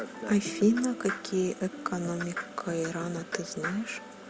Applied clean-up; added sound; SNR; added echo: none; none; none; none.